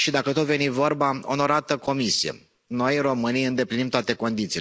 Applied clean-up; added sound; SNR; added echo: none; none; none; none.